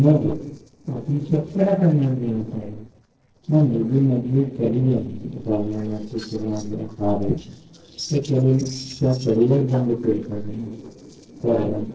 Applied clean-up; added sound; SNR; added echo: neural separator model SepFormer DNS4.